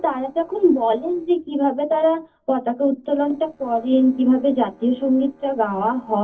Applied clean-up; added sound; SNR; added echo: neural separator model SepFormer DNS4.